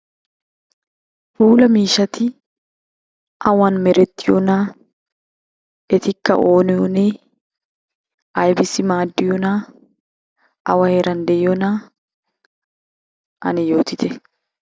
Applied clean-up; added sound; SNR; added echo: none; none; none; none.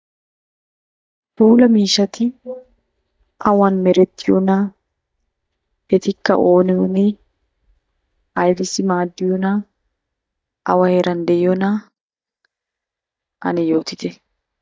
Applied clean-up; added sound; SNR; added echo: neural mask model DeepFilterNet 3.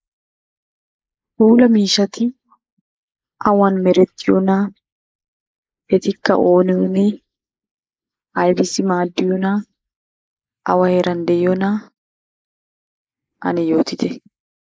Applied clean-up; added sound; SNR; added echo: neural mask model Resemble Enhance denoiser.